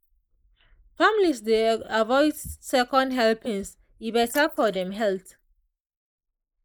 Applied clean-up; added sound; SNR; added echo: neural mask model Resemble Enhance denoiser.